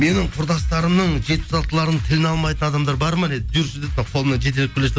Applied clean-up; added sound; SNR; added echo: none; none; none; none.